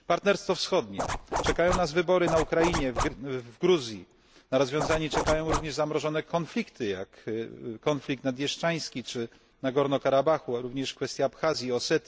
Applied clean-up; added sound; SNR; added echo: none; Zipper (clothing); 3 dB; none.